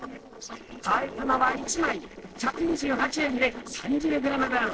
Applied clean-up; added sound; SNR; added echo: neural separator model SepFormer DNS4.